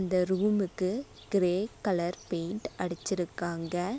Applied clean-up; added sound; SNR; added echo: none; none; none; none.